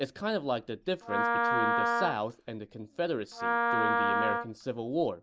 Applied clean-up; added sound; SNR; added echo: none; Wind instrument, woodwind instrument; -4 dB; none.